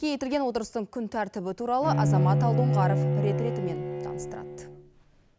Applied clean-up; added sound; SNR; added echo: none; Bowed string instrument; -4 dB; none.